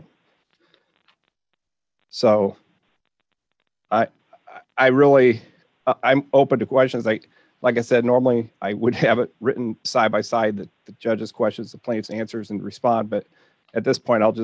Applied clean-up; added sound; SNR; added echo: none; none; none; none.